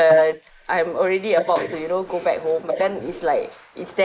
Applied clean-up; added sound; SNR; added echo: neural mask model Resemble Enhance denoiser.